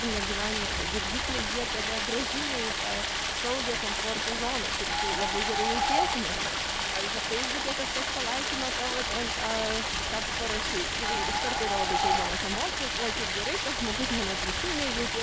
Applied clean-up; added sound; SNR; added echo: none; Animal + Stream; -5 dB; none.